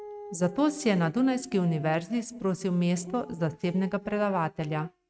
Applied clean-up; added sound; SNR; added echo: neural mask model RNNoise.